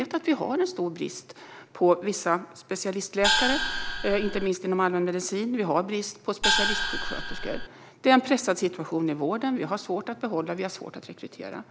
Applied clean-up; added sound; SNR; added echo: none; Gong; -1 dB; none.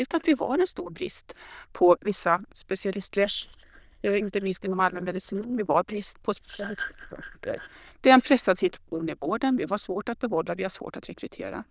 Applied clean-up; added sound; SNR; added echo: neural diffusion model UNIVERSE++.